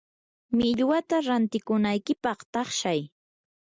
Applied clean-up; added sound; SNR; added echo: none; none; none; none.